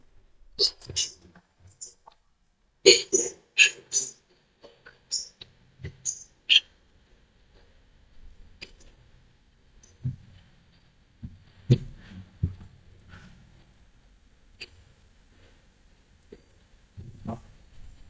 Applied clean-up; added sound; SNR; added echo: neural mask model DeepFilterNet 3.